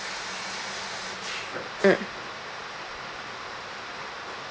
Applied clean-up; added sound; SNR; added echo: none; none; none; none.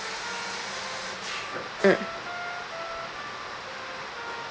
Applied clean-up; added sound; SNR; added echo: none; Trumpet; 9 dB; none.